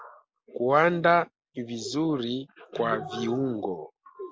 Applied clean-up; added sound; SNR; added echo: none; none; none; none.